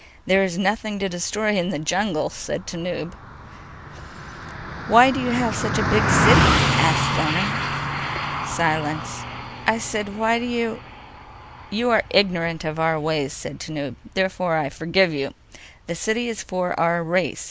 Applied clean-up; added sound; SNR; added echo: none; Car passing by; 3 dB; none.